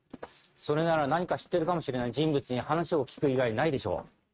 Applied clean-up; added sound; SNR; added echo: neural mask model RNNoise.